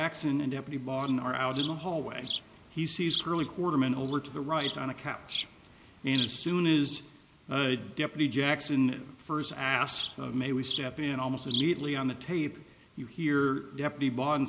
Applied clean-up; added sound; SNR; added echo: none; Insect; 9 dB; none.